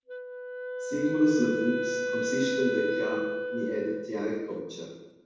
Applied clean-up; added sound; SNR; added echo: none; Wind instrument, woodwind instrument; 3 dB; reverberation time 1.1 s.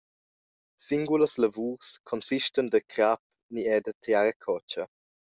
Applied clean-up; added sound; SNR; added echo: none; none; none; none.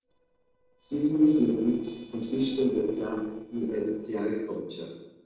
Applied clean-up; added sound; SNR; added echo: neural separator model SepFormer DNS4.